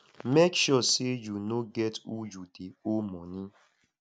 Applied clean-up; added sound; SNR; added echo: none; none; none; none.